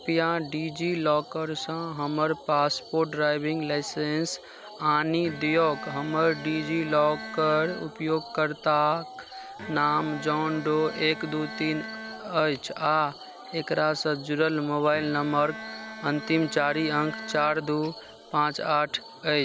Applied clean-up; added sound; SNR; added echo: none; Bowed string instrument; 14 dB; none.